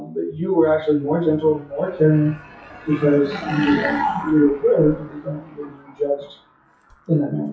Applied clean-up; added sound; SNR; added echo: classical method WPE with log-MMSE.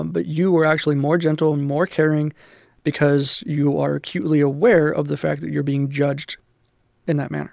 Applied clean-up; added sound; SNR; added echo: none; none; none; none.